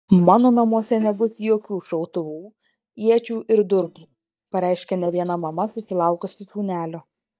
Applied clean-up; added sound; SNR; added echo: neural mask model DeepFilterNet 3.